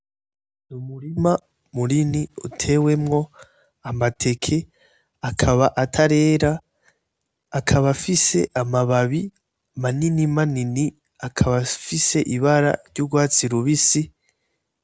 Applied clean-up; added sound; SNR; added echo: none; none; none; none.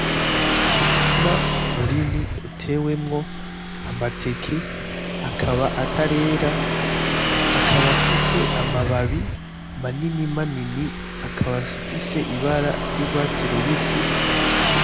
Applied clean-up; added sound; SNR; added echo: none; Motorcycle / Engine; -3 dB; none.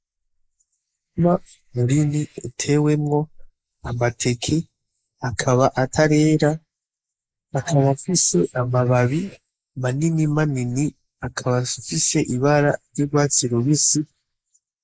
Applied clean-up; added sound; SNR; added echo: neural mask model Resemble Enhance denoiser.